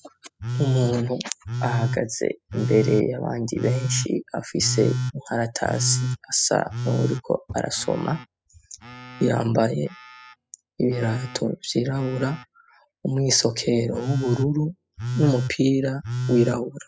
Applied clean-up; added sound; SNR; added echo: classical method spectral subtraction.